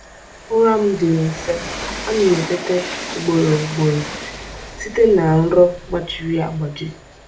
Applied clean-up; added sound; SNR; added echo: none; Train; 12 dB; reverberation time 0.3 s.